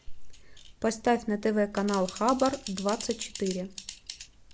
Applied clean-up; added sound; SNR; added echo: none; Typing; 15 dB; none.